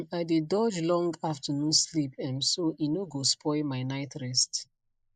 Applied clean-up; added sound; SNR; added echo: neural mask model Resemble Enhance denoiser.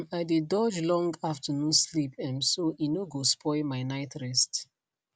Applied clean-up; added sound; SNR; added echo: none; none; none; none.